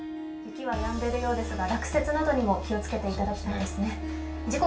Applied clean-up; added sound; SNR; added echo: none; Harp; 12 dB; reverberation time 0.3 s.